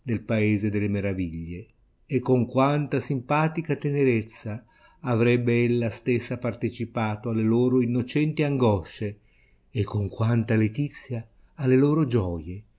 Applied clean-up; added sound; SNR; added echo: none; none; none; none.